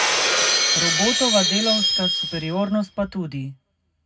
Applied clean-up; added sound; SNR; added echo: none; Shatter; -3 dB; reverberation time 0.3 s.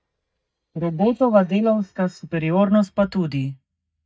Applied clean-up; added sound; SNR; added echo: neural mask model DeepFilterNet 3.